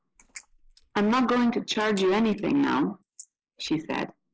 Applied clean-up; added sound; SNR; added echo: neural mask model Resemble Enhance denoiser.